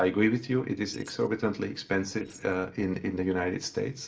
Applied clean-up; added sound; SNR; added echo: neural separator model SepFormer DNS4.